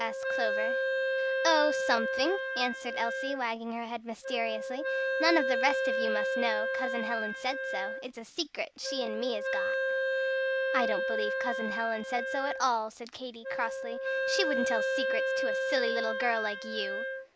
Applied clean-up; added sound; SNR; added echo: none; Wind instrument, woodwind instrument; -1 dB; none.